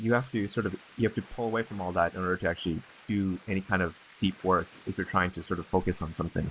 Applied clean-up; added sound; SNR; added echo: neural mask model Resemble Enhance denoiser.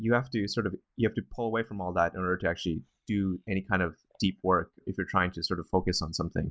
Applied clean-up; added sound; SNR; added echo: none; none; none; none.